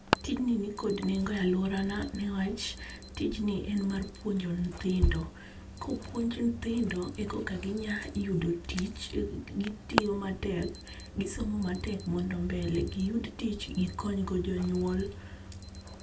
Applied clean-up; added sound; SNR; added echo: none; Alarm; 11 dB; reverberation time 0.2 s.